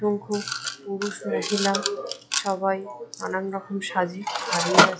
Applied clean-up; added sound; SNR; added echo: classical method log-MMSE.